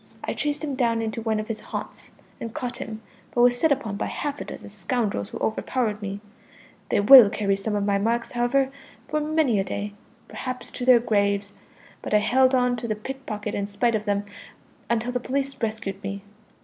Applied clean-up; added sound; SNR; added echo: none; none; none; none.